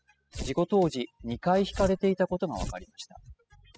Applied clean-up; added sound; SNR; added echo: classical method spectral subtraction.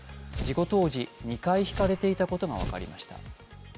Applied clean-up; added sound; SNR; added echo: none; Tearing; 6 dB; none.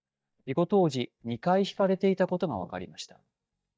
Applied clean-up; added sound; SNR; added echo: neural mask model DeepFilterNet 3.